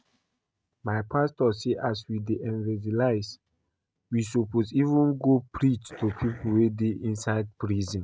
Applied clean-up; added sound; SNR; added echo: neural mask model RNNoise.